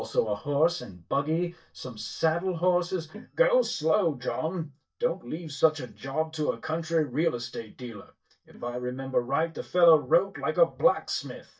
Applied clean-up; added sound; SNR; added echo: neural mask model DeepFilterNet 3.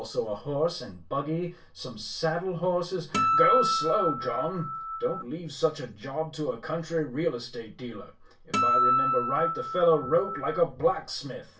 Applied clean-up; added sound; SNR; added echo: none; Acoustic guitar; -2 dB; reverberation time 0.2 s.